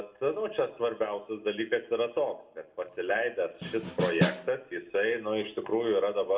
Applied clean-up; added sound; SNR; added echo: none; Snare drum; 1 dB; reverberation time 0.7 s.